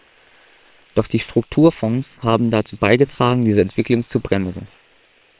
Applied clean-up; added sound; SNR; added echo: neural separator model SepFormer WHAM!.